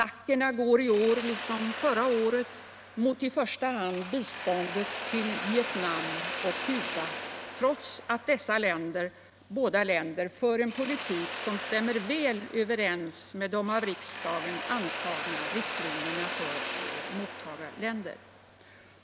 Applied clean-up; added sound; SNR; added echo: none; Mechanisms; 7 dB; none.